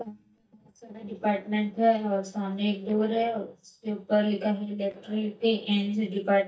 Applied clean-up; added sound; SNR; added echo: neural mask model DeepFilterNet 3.